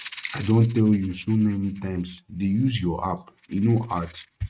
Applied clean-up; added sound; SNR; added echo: neural mask model RNNoise.